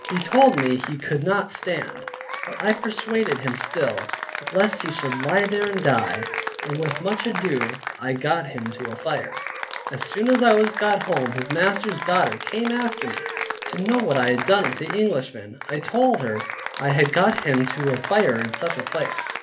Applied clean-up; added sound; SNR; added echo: none; Applause / Cheering; 7 dB; reverberation time 0.3 s.